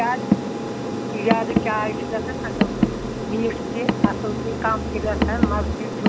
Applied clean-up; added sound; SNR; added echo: none; Aircraft + Car; -4 dB; none.